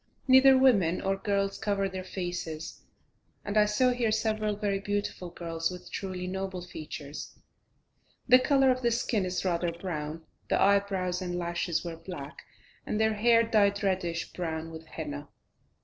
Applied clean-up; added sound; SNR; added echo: neural separator model SepFormer DNS4.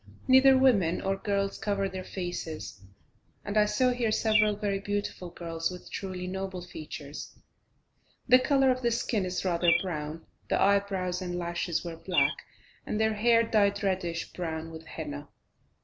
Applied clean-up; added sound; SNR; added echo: none; Bird; 6 dB; none.